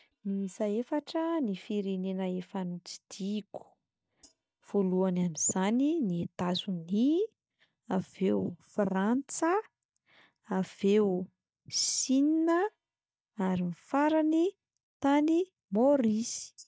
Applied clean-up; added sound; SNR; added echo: neural mask model DeepFilterNet 3.